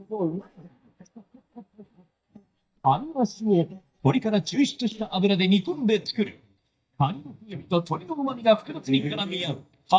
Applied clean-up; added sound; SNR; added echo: neural mask model DeepFilterNet 3.